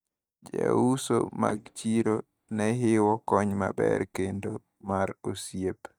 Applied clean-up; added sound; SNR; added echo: neural mask model DeepFilterNet 3.